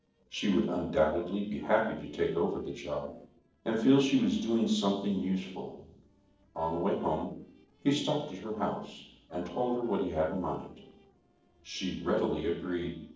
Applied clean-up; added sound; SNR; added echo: neural separator model SepFormer DNS4.